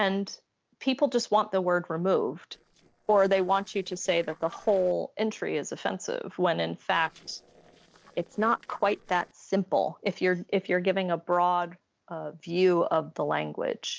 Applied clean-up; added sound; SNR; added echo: neural separator model SepFormer DNS4.